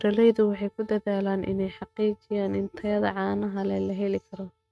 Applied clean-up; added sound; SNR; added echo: neural mask model RNNoise.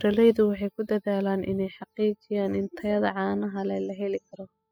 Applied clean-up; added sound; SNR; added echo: classical method spectral subtraction.